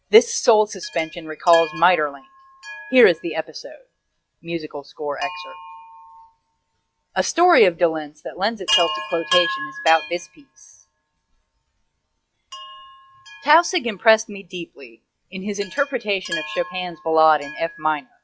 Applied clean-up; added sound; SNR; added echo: classical method log-MMSE.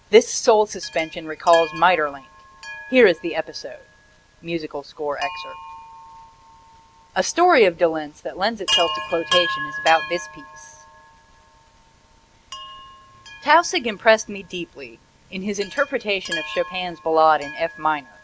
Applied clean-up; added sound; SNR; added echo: none; Chime; 11 dB; none.